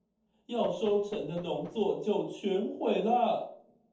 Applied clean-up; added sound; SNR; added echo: neural separator model SepFormer DNS4.